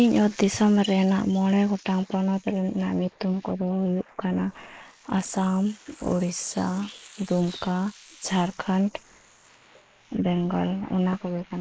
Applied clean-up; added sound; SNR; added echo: neural mask model Resemble Enhance denoiser.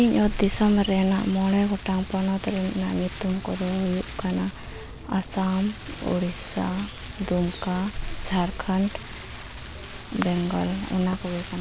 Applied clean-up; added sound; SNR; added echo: none; Rain; 10 dB; none.